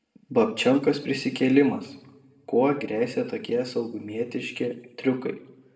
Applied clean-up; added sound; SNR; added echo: none; none; none; reverberation time 0.7 s.